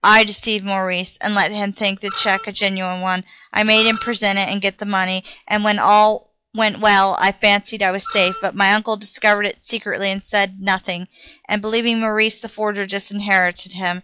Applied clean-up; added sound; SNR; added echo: classical method log-MMSE.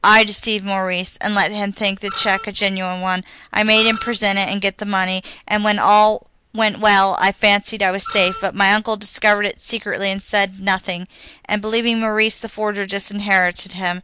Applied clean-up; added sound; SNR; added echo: none; Screech; 14 dB; none.